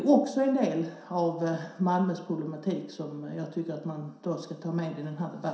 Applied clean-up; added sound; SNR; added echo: none; none; none; reverberation time 0.7 s.